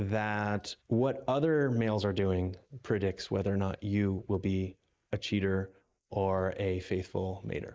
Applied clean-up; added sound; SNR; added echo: neural mask model Resemble Enhance denoiser.